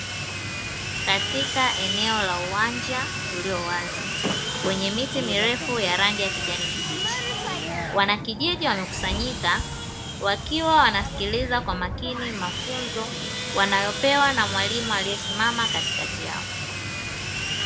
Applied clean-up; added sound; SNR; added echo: none; Sawing; 3 dB; none.